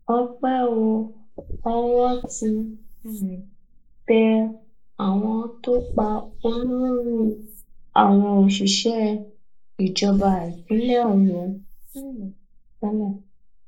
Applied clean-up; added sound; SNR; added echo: neural mask model Resemble Enhance denoiser.